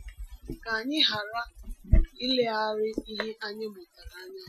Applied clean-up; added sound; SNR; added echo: classical method Wiener filter.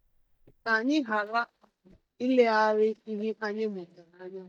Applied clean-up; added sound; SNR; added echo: neural mask model DeepFilterNet 3.